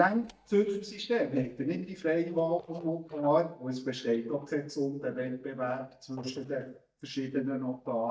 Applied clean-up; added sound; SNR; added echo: neural mask model DeepFilterNet 3.